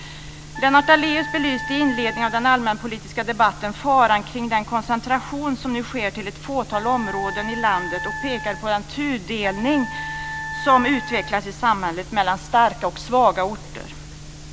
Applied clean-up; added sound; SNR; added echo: none; Wind instrument, woodwind instrument; 10 dB; none.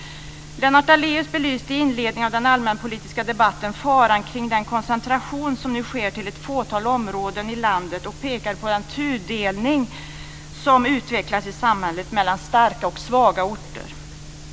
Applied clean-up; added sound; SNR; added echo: none; none; none; none.